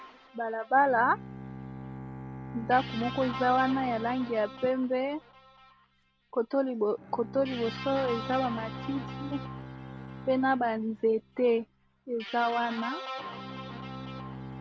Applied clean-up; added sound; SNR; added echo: none; Guitar + Bowed string instrument; 10 dB; none.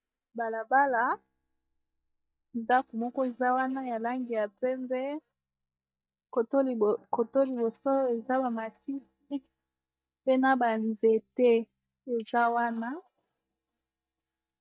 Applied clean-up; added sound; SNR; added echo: neural mask model DeepFilterNet 3.